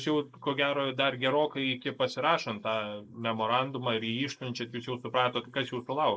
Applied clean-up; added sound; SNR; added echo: neural mask model Resemble Enhance denoiser.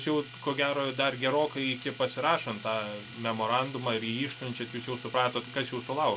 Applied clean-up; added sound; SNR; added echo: none; Domestic sounds, home sounds; 13 dB; none.